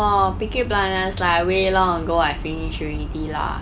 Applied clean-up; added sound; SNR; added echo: none; none; none; none.